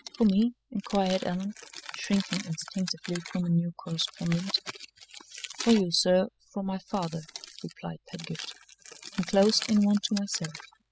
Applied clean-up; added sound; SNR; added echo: classical method spectral subtraction.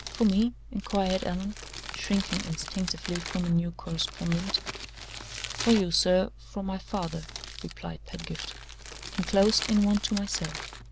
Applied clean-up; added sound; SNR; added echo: none; Crumpling, crinkling; 11 dB; none.